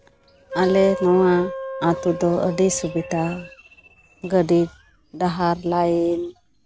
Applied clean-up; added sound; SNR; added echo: none; Wind instrument, woodwind instrument; 10 dB; none.